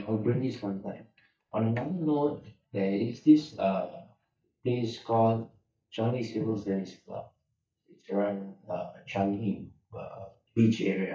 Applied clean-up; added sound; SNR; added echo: neural mask model DeepFilterNet 3.